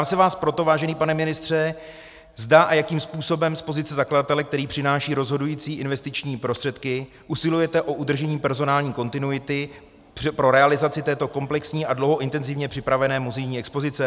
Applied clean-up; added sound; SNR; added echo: none; none; none; none.